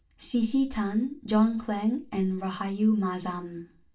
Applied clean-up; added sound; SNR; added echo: none; none; none; reverberation time 0.2 s.